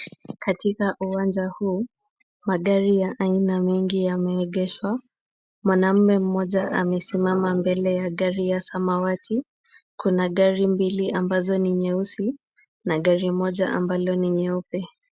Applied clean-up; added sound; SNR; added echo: none; none; none; none.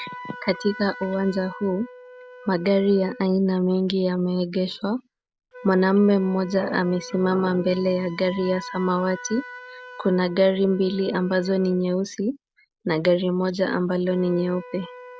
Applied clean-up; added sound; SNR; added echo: none; Wind instrument, woodwind instrument; 19 dB; none.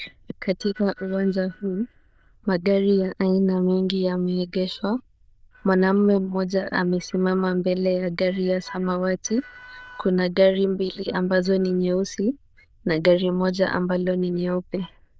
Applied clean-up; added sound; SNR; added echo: neural diffusion model UNIVERSE++.